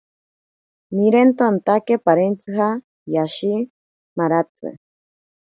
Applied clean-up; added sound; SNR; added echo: none; none; none; none.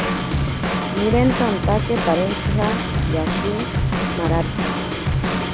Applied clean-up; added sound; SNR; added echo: none; Drum / Drum kit; -3 dB; none.